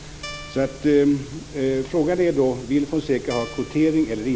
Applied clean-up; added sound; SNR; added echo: none; Guitar; 18 dB; none.